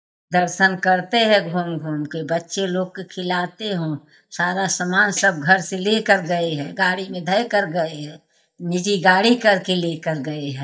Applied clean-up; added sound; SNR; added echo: neural mask model DeepFilterNet 3.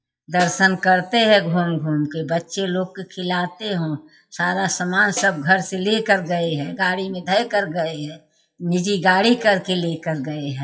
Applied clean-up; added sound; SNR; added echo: classical method WPE with log-MMSE.